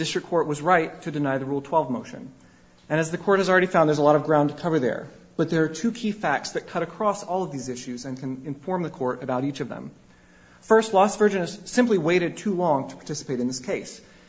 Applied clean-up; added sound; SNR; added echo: none; none; none; none.